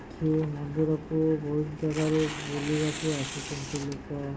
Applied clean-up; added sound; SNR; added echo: none; Tearing; 12 dB; none.